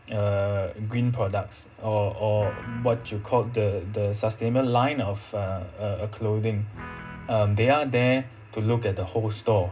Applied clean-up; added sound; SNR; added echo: none; Guitar; 19 dB; reverberation time 0.2 s.